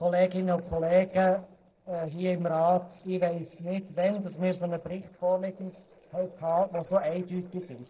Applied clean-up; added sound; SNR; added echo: neural separator model SepFormer DNS4.